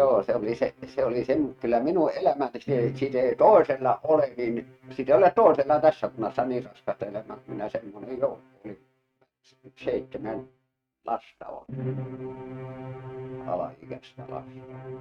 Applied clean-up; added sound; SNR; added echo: neural mask model RNNoise.